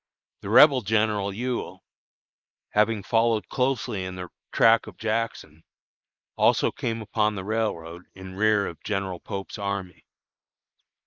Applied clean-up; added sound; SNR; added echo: neural mask model Resemble Enhance denoiser.